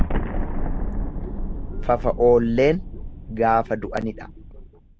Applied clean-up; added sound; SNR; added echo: none; Explosion; 3 dB; none.